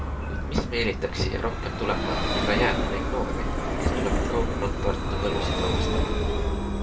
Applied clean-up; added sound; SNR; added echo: none; Vehicle; -4 dB; reverberation time 0.2 s.